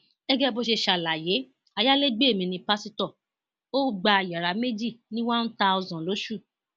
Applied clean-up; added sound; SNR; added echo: none; none; none; none.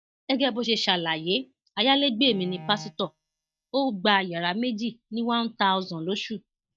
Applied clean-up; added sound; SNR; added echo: neural mask model DeepFilterNet 3.